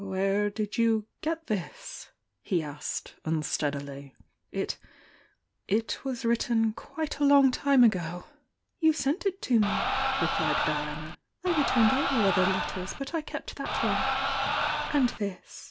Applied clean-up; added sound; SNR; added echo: none; Crowd; 0 dB; none.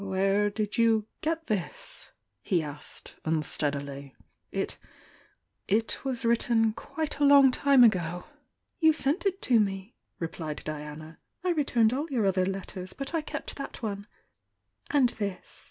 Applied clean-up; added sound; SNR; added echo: none; none; none; none.